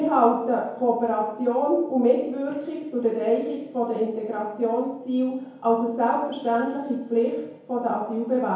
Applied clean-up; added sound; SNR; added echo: none; none; none; reverberation time 0.9 s.